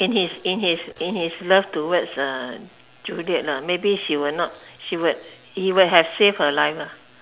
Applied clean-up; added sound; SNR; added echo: none; none; none; none.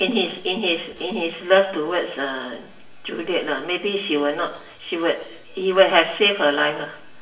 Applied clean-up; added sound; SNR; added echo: none; none; none; reverberation time 0.7 s.